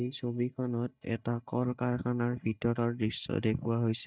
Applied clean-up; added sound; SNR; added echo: neural mask model DeepFilterNet 3.